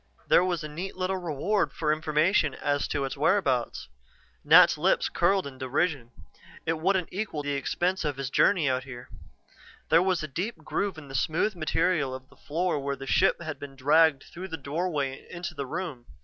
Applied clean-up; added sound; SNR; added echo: none; none; none; none.